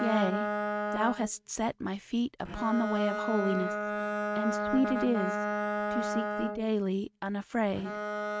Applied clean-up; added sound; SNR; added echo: neural mask model RNNoise.